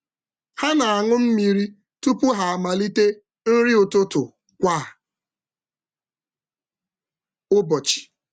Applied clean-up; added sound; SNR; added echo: none; none; none; none.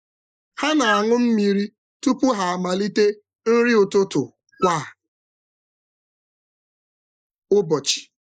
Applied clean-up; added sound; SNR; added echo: neural mask model Resemble Enhance denoiser.